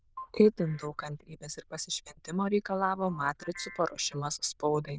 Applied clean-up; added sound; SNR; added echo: neural diffusion model UNIVERSE++.